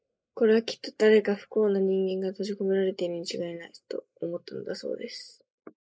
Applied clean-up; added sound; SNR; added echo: neural mask model Resemble Enhance denoiser.